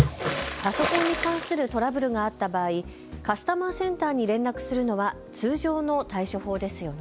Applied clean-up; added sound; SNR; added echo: none; Water / Splash, splatter; 7 dB; none.